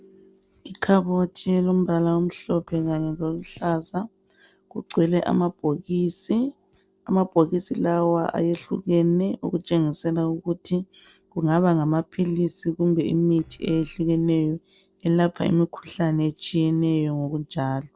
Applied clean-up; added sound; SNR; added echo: neural separator model SepFormer DNS4.